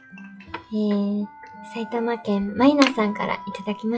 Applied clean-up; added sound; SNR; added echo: classical method WPE with log-MMSE.